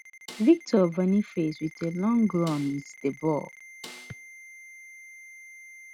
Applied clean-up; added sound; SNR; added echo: none; Ringtone + Snare drum; 19 dB; none.